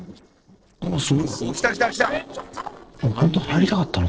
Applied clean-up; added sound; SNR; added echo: neural separator model SepFormer DNS4.